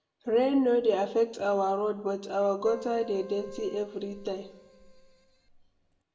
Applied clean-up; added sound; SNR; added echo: none; Keyboard (musical); 17 dB; reverberation time 0.6 s.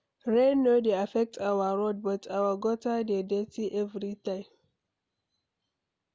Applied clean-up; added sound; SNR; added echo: none; none; none; none.